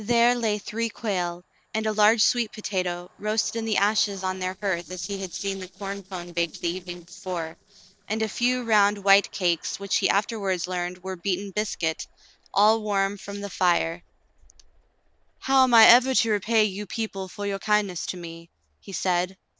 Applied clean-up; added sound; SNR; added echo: neural separator model SepFormer DNS4.